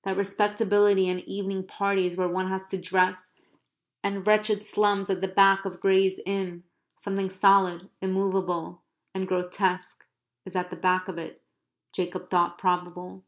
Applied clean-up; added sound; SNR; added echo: neural mask model Resemble Enhance denoiser.